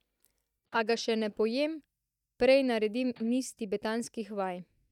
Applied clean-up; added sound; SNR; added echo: neural mask model DeepFilterNet 3.